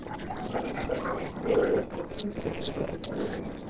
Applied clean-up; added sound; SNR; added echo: neural separator model SepFormer DNS4.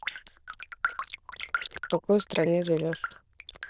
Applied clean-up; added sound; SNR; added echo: neural diffusion model UNIVERSE++.